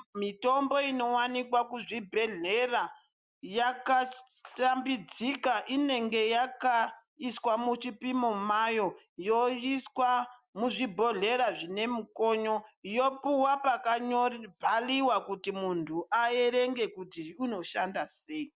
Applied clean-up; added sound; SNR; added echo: none; none; none; none.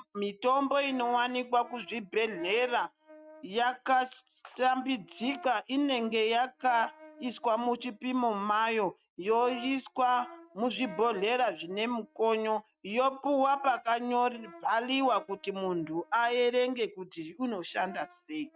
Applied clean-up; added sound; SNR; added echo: neural mask model RNNoise.